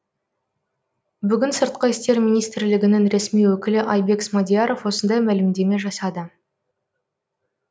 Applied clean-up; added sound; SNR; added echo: none; none; none; none.